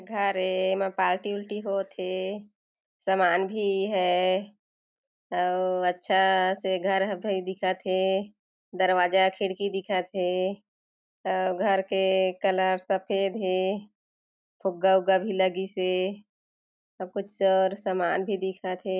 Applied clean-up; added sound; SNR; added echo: none; none; none; none.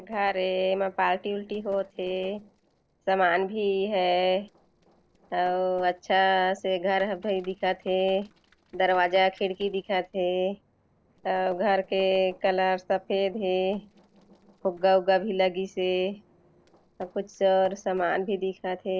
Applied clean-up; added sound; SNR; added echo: neural separator model SepFormer DNS4.